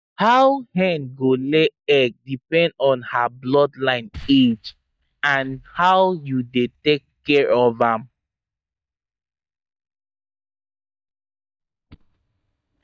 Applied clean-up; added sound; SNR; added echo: neural mask model DeepFilterNet 3.